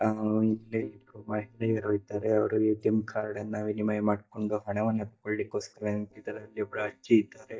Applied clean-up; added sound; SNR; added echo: neural mask model DeepFilterNet 3.